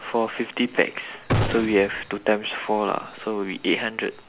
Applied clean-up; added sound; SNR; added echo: none; Gunshot, gunfire; 3 dB; none.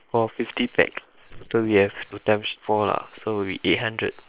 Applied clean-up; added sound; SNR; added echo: neural separator model SepFormer WHAM!.